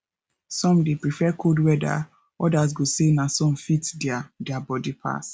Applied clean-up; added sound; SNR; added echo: none; none; none; none.